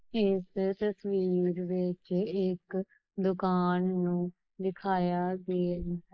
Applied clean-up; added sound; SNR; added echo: neural mask model Resemble Enhance denoiser.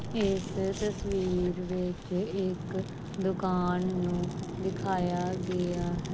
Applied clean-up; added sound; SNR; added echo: none; Fire; 7 dB; none.